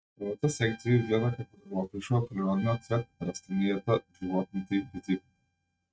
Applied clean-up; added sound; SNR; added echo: neural mask model RNNoise.